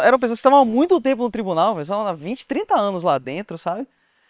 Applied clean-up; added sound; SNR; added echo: neural separator model SepFormer WHAM!.